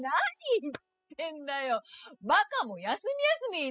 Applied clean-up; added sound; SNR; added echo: classical method spectral subtraction.